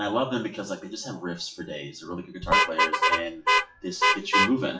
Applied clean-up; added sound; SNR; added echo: classical method WPE with log-MMSE.